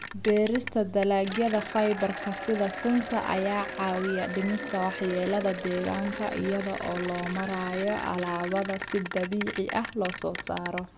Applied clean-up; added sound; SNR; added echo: none; Applause / Cheering; 9 dB; none.